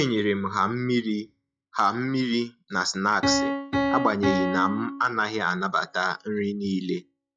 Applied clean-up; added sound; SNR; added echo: classical method log-MMSE.